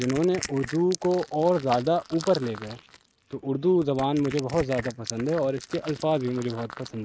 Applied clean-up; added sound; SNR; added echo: neural mask model RNNoise.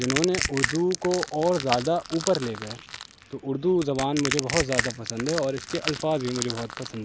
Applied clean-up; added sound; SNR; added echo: none; Crushing; 6 dB; none.